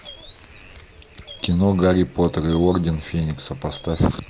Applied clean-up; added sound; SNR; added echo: none; Bird; 18 dB; none.